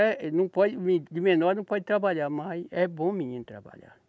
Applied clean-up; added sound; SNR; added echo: none; none; none; none.